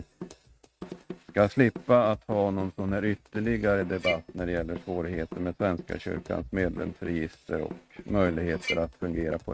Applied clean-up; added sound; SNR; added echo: neural mask model RNNoise.